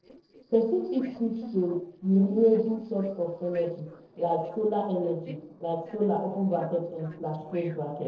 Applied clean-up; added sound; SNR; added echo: neural separator model SepFormer DNS4.